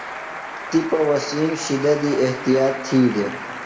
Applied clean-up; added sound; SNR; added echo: none; Applause; 11 dB; reverberation time 1.5 s.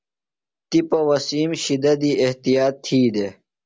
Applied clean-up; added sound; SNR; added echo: none; none; none; none.